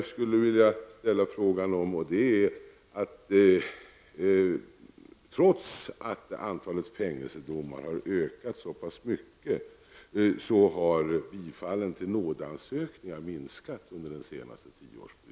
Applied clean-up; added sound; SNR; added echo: none; none; none; none.